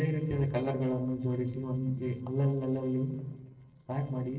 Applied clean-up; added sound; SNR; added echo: neural separator model SepFormer DNS4.